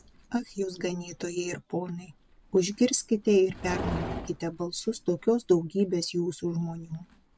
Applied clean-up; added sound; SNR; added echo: none; Livestock, farm animals, working animals; 13 dB; none.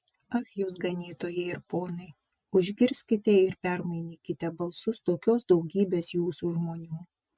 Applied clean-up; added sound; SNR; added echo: none; none; none; none.